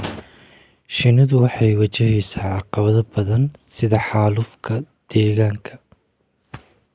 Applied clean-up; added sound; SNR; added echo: none; none; none; none.